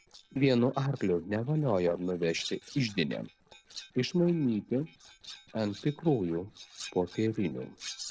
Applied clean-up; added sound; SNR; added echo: neural separator model SepFormer DNS4.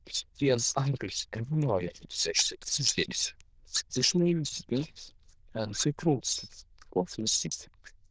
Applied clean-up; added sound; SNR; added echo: neural diffusion model UNIVERSE++.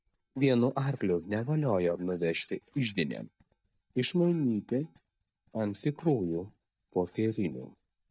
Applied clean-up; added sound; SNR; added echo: neural mask model DeepFilterNet 3.